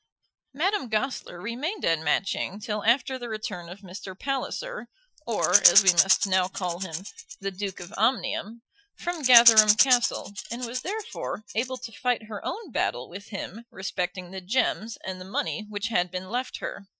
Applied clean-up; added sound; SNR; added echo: classical method Wiener filter.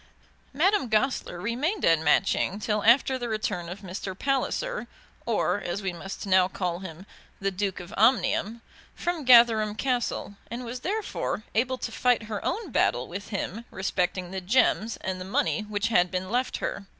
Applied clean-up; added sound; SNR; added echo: none; none; none; none.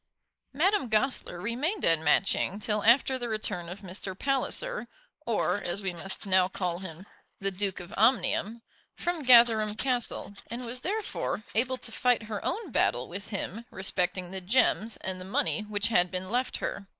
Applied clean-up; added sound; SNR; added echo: neural mask model Resemble Enhance denoiser.